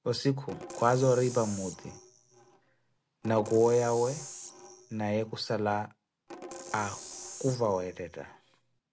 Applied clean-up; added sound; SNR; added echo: none; Percussion; 15 dB; none.